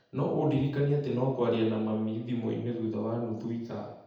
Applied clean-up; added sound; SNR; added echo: none; none; none; reverberation time 0.8 s.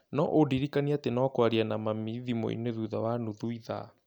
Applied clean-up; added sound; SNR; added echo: none; none; none; none.